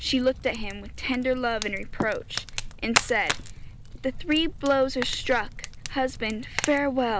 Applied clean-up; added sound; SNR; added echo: none; Fire; 6 dB; none.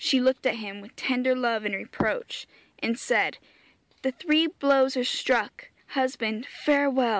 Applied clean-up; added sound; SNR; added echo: none; none; none; none.